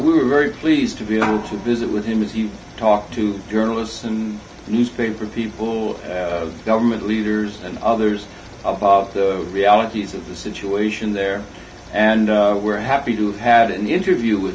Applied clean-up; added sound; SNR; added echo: none; none; none; none.